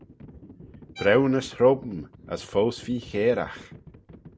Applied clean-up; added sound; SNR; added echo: none; Livestock, farm animals, working animals + Bowed string instrument; 19 dB; none.